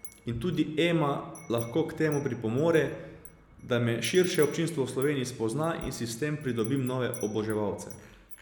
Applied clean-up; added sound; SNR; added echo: none; Wind chime; 18 dB; none.